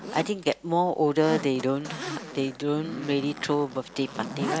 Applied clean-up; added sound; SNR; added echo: none; Zipper (clothing); 10 dB; none.